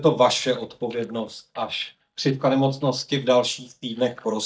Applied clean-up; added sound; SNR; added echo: neural mask model DeepFilterNet 3.